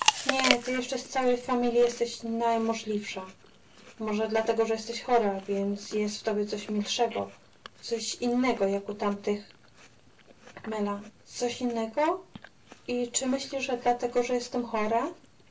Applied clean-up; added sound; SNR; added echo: none; Chewing, mastication; 10 dB; reverberation time 0.1 s.